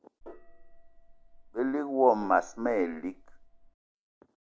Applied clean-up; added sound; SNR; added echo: none; Gong; 18 dB; none.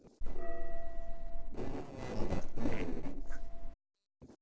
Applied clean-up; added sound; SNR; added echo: neural separator model SepFormer DNS4.